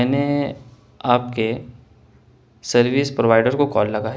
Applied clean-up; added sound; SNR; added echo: none; none; none; none.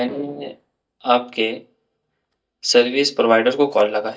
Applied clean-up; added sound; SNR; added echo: neural mask model DeepFilterNet 3.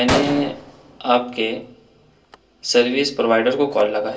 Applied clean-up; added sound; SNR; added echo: none; Gunshot, gunfire; 9 dB; reverberation time 0.2 s.